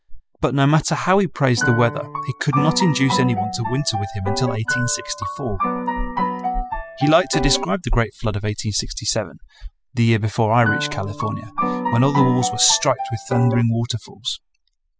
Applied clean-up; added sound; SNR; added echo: classical method spectral subtraction.